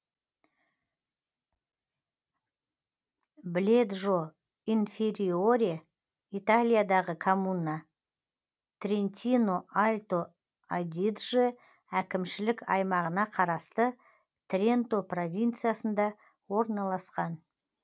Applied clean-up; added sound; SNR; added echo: none; none; none; none.